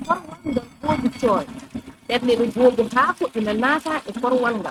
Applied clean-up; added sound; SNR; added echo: neural mask model RNNoise.